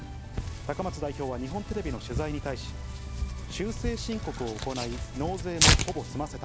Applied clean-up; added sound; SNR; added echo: none; Tearing; -3 dB; none.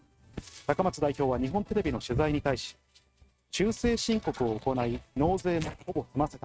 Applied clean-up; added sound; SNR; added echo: neural mask model RNNoise.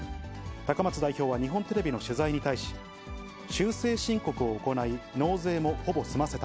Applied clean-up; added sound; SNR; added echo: none; none; none; none.